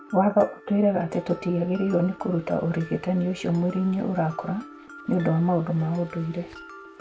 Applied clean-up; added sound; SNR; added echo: none; Mallet percussion; 19 dB; none.